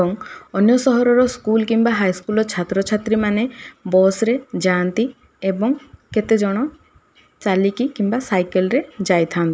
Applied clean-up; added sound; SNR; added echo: none; none; none; none.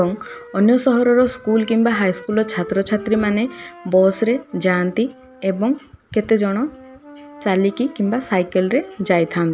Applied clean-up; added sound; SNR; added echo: none; Wind instrument, woodwind instrument; 19 dB; none.